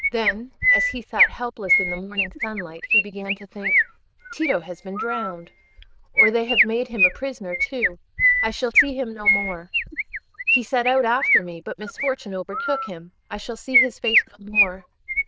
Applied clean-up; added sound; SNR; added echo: neural diffusion model UNIVERSE++.